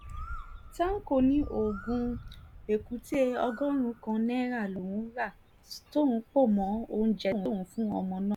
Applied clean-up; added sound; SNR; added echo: none; Bird; 15 dB; none.